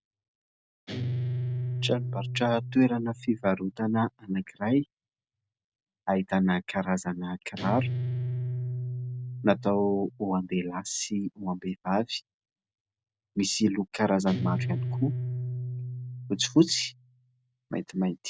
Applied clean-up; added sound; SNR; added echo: none; Guitar; 6 dB; none.